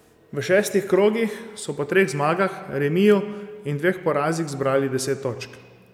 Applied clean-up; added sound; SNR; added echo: none; none; none; none.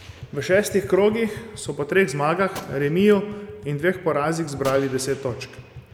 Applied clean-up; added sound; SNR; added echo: none; Gunshot, gunfire + Tap; 18 dB; none.